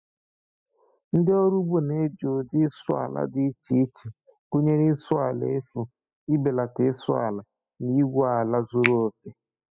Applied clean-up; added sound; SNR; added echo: classical method spectral subtraction.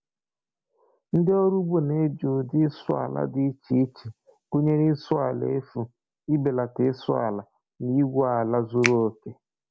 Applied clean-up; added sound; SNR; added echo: none; Finger snapping; 4 dB; none.